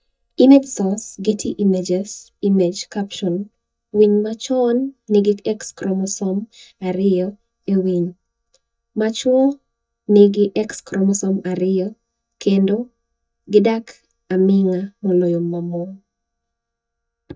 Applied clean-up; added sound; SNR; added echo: neural mask model DeepFilterNet 3.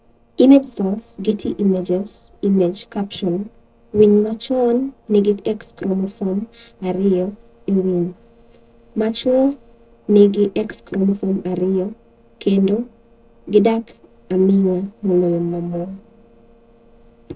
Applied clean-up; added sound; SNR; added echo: neural separator model SepFormer DNS4.